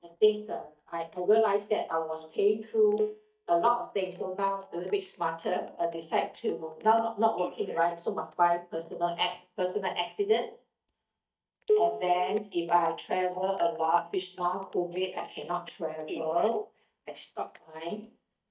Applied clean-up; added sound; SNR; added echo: neural mask model DeepFilterNet 3.